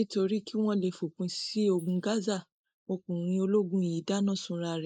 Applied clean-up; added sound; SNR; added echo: neural mask model Resemble Enhance denoiser.